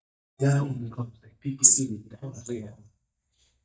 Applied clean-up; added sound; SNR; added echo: neural mask model DeepFilterNet 3.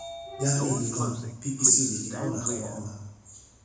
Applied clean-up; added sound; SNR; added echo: none; Sliding door / Train; 11 dB; reverberation time 1.0 s.